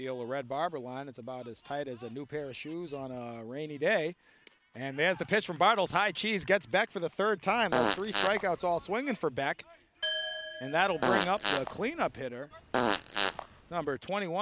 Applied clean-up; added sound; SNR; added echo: none; Glass + Fart; -1 dB; none.